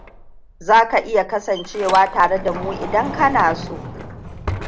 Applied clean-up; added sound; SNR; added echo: none; Sliding door; 11 dB; none.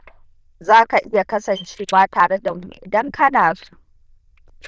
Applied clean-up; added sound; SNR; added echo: neural diffusion model UNIVERSE++.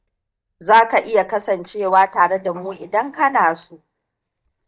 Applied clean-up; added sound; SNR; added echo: neural mask model DeepFilterNet 3.